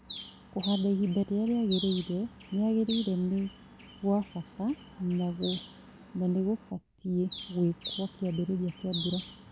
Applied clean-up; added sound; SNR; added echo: none; Bird; 13 dB; none.